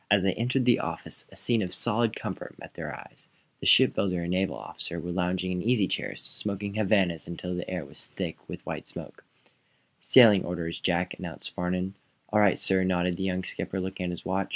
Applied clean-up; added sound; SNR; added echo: none; none; none; none.